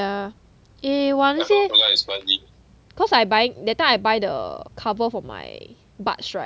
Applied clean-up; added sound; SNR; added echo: none; none; none; none.